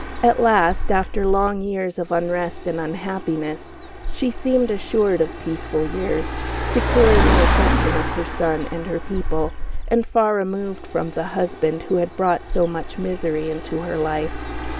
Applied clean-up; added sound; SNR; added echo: none; Car; 2 dB; none.